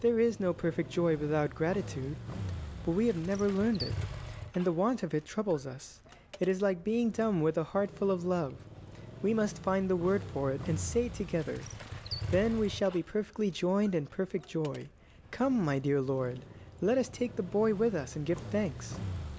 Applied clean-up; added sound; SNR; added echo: none; Motorcycle; 12 dB; none.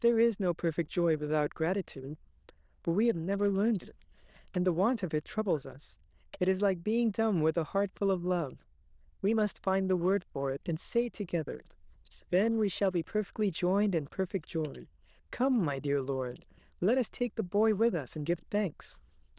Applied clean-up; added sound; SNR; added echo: neural diffusion model UNIVERSE++.